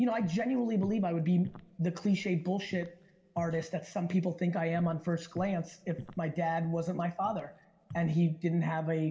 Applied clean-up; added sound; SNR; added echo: none; Walk, footsteps; 20 dB; reverberation time 0.7 s.